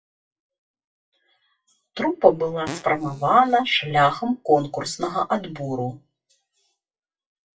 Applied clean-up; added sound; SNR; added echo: classical method WPE with log-MMSE.